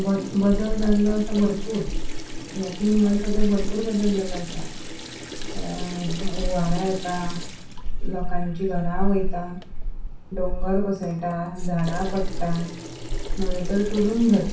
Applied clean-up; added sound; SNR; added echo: none; Sink (filling or washing) / Water tap, faucet; 0 dB; reverberation time 0.6 s.